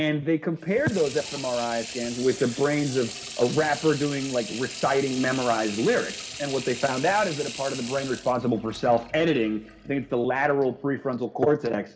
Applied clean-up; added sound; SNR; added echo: none; Sink (filling or washing) / Water tap, faucet; 13 dB; reverberation time 1.9 s.